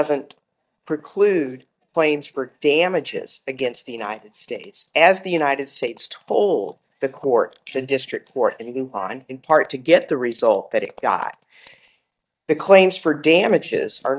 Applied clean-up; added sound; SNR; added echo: neural mask model DeepFilterNet 3.